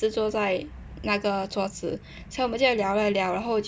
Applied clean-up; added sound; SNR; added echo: none; none; none; none.